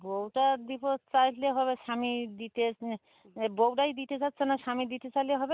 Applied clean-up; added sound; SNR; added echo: none; none; none; none.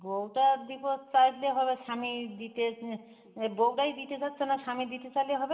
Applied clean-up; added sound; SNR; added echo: none; none; none; reverberation time 2.9 s.